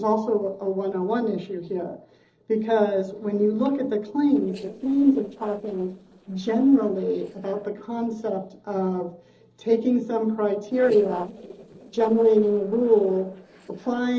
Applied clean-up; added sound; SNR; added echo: neural separator model SepFormer DNS4.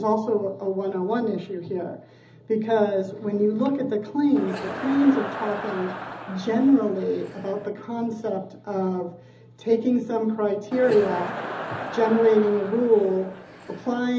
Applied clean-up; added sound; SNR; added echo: none; Crowd; 10 dB; reverberation time 0.4 s.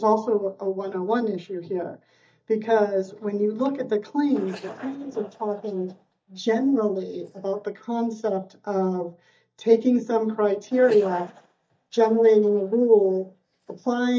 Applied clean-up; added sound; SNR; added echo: neural mask model DeepFilterNet 3.